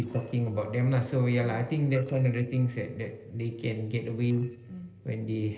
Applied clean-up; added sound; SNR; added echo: neural separator model SepFormer DNS4.